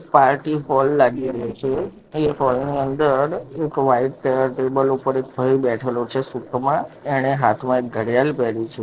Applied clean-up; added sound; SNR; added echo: neural separator model SepFormer DNS4.